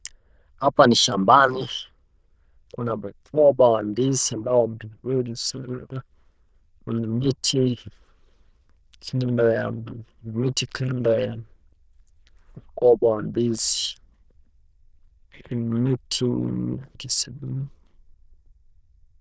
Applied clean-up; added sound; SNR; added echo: neural diffusion model UNIVERSE++.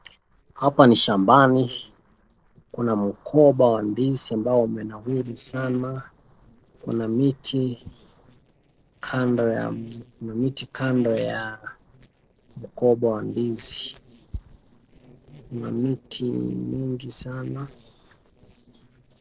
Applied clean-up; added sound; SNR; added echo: neural separator model SepFormer DNS4.